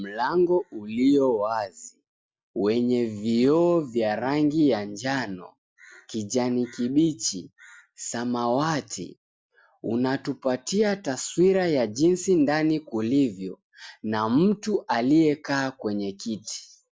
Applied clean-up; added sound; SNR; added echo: none; none; none; none.